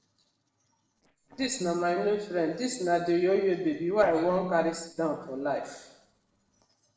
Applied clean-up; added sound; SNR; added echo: neural separator model SepFormer DNS4.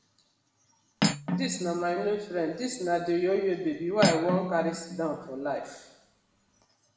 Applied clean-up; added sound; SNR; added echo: none; Cutlery, silverware; 4 dB; reverberation time 0.9 s.